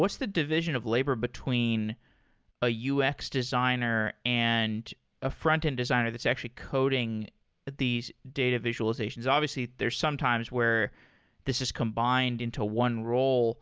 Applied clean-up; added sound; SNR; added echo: none; none; none; none.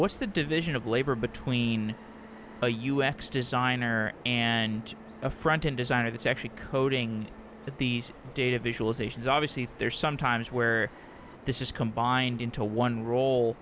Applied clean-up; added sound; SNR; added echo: none; Organ + Bird vocalization, bird call, bird song; 18 dB; none.